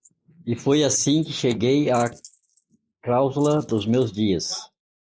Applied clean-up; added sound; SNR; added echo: neural mask model Resemble Enhance denoiser.